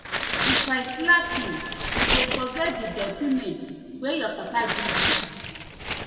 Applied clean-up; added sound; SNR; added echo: none; Tearing; -1 dB; reverberation time 2.1 s.